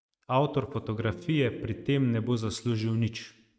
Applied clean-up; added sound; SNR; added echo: neural mask model RNNoise.